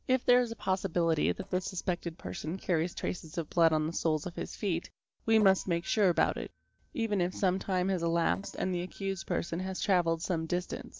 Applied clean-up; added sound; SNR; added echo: neural separator model SepFormer DNS4.